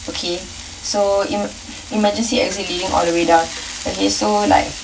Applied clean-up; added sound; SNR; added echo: none; Frying (food); 13 dB; reverberation time 0.2 s.